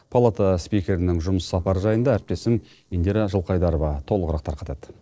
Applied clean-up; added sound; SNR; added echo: neural separator model SepFormer DNS4.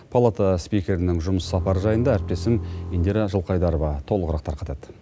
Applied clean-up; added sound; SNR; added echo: none; Bowed string instrument; 8 dB; none.